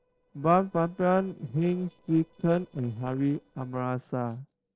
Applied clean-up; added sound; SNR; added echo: neural separator model SepFormer DNS4.